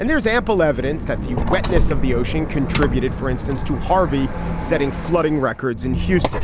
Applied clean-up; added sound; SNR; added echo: none; Squeak; 1 dB; none.